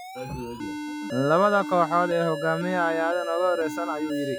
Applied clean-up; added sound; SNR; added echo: classical method Wiener filter.